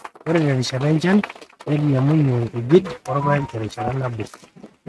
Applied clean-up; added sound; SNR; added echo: neural mask model RNNoise.